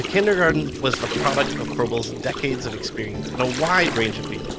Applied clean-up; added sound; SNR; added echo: none; Gurgling; 7 dB; none.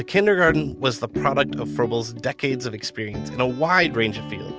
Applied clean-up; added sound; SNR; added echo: none; none; none; none.